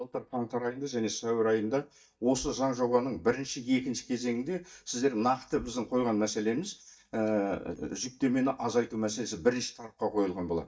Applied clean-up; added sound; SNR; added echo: neural mask model DeepFilterNet 3.